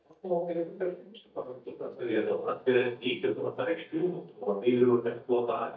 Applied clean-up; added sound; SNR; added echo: neural mask model DeepFilterNet 3.